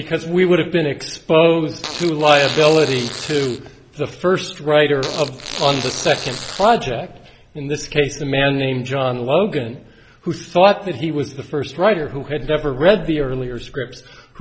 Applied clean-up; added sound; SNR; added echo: none; Fart; 11 dB; none.